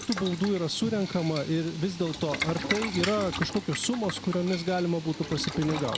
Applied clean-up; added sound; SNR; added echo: none; Boiling; 7 dB; none.